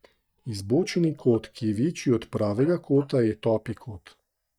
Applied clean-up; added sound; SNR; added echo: neural mask model DeepFilterNet 3.